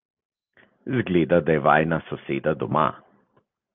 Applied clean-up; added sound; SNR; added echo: none; none; none; none.